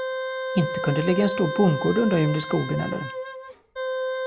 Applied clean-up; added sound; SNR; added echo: none; Wind instrument, woodwind instrument; 5 dB; none.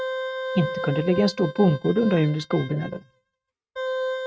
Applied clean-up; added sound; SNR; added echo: neural mask model RNNoise.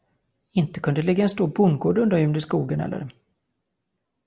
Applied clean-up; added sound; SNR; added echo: none; none; none; none.